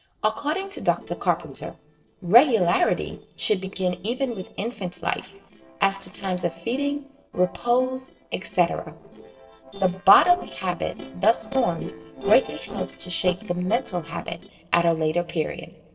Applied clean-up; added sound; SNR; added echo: neural separator model SepFormer DNS4.